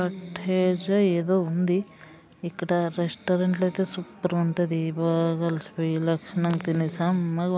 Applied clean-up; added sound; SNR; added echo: none; none; none; none.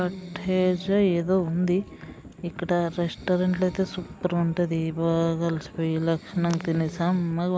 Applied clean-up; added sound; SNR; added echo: none; Livestock, farm animals, working animals; 20 dB; none.